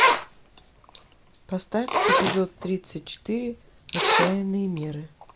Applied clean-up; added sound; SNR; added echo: none; Zipper (clothing); -3 dB; none.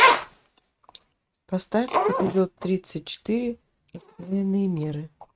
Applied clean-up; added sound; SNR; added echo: neural mask model RNNoise.